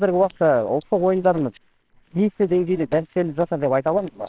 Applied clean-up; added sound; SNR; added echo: neural separator model SepFormer WHAMR!.